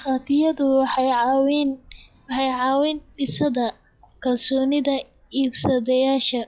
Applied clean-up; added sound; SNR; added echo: classical method log-MMSE.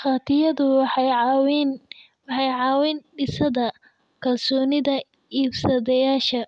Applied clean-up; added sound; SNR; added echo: none; none; none; none.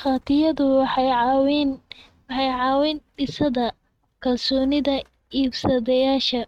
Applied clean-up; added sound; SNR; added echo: neural mask model RNNoise.